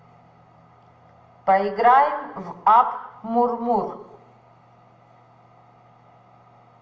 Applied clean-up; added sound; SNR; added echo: none; none; none; reverberation time 0.9 s.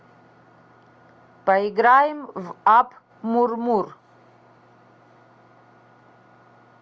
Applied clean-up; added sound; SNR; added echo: none; none; none; none.